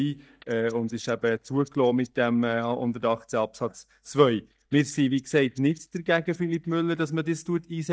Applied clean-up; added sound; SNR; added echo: neural mask model DeepFilterNet 3.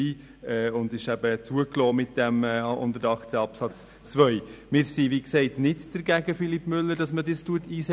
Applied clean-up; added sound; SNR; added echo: none; none; none; none.